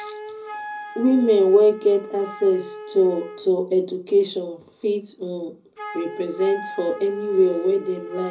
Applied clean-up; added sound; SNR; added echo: none; Wind instrument, woodwind instrument; 15 dB; reverberation time 0.4 s.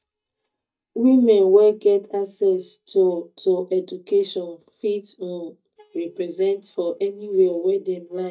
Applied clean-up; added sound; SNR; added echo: neural mask model DeepFilterNet 3.